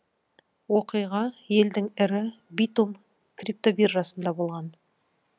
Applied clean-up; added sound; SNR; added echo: none; none; none; none.